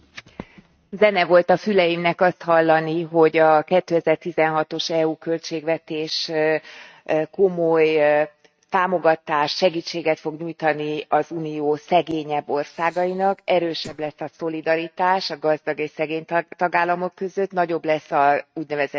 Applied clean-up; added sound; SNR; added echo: neural mask model RNNoise.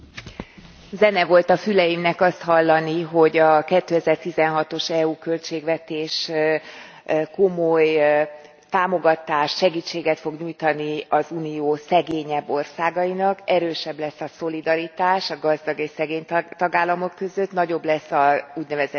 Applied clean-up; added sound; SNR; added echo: none; none; none; none.